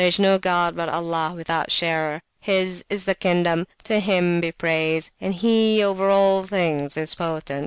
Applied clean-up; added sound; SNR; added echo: none; none; none; none.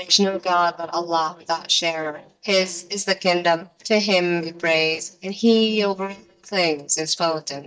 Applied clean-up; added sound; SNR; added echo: neural mask model DeepFilterNet 3.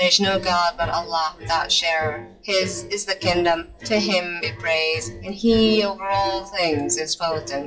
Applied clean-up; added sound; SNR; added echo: classical method WPE with log-MMSE.